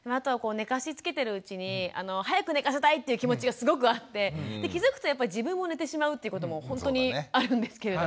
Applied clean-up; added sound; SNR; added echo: none; none; none; none.